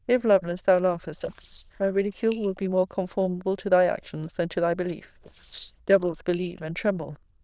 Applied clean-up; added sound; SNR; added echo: neural diffusion model UNIVERSE++.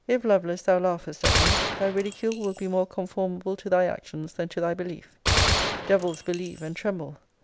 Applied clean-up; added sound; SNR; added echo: none; Gunshot, gunfire; 0 dB; none.